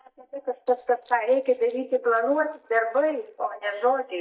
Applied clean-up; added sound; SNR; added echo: neural mask model DeepFilterNet 3.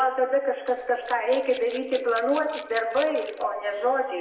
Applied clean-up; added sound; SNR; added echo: none; Rattle / Glass; 18 dB; reverberation time 0.9 s.